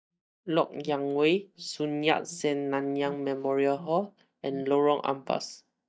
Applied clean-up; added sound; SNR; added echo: neural mask model DeepFilterNet 3.